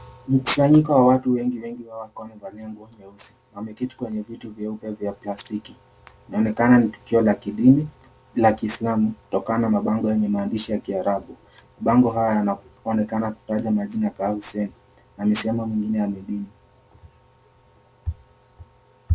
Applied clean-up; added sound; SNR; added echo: none; none; none; none.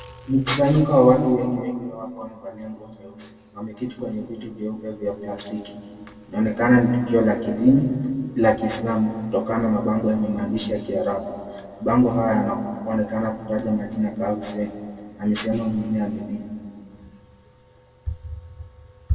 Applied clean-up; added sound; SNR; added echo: none; none; none; reverberation time 1.7 s.